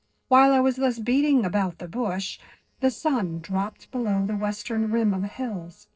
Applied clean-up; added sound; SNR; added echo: neural separator model SepFormer DNS4.